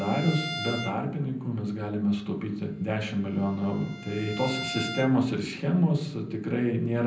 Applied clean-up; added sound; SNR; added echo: none; Bowed string instrument; 13 dB; reverberation time 0.6 s.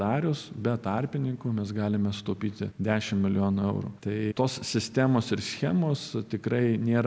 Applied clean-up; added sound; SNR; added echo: none; none; none; none.